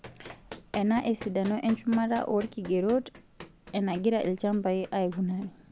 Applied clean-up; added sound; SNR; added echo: none; Run; 18 dB; none.